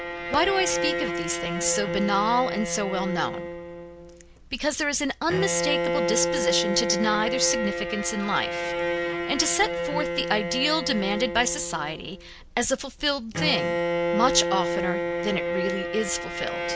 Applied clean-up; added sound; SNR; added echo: none; Bowed string instrument; 2 dB; none.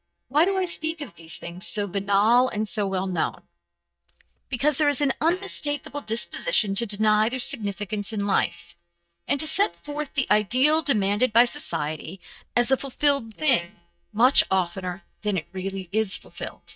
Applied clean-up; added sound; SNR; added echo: neural mask model DeepFilterNet 3.